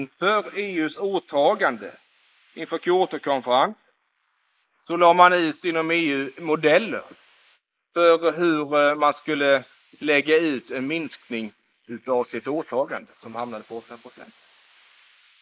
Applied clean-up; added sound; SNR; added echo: neural mask model Resemble Enhance denoiser.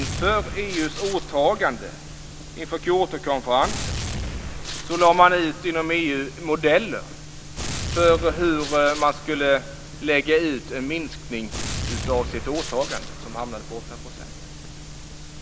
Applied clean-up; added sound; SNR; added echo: none; Gunshot, gunfire; 10 dB; none.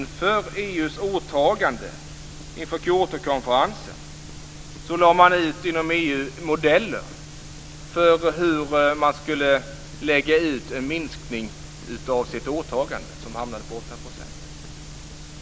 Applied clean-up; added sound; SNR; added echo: none; none; none; none.